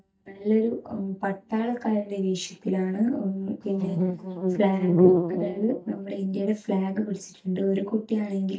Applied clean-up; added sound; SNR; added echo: neural mask model DeepFilterNet 3.